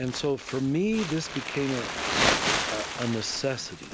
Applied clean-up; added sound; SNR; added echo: none; Crumpling, crinkling; 1 dB; none.